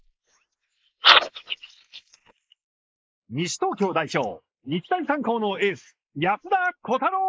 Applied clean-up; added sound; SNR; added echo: neural mask model Resemble Enhance denoiser.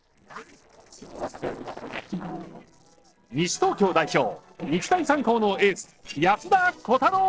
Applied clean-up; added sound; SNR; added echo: neural separator model SepFormer DNS4.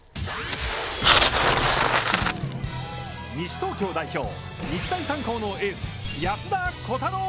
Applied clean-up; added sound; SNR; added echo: none; Bicycle; -1 dB; none.